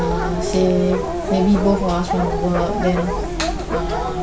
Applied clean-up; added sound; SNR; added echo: none; Dog; 4 dB; none.